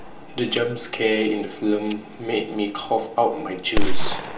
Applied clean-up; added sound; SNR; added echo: none; Gunshot, gunfire; -1 dB; reverberation time 1.8 s.